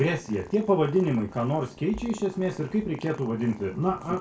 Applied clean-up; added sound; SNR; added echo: none; Purr; 18 dB; reverberation time 0.2 s.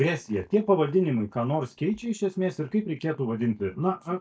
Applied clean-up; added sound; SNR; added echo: neural mask model DeepFilterNet 3.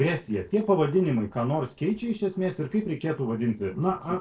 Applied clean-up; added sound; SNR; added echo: neural separator model SepFormer DNS4.